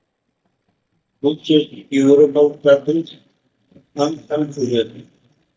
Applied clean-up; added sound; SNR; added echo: neural mask model DeepFilterNet 3.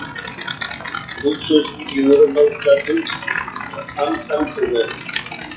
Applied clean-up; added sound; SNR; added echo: classical method WPE with log-MMSE.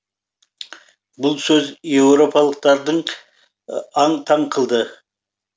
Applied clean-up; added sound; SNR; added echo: none; none; none; none.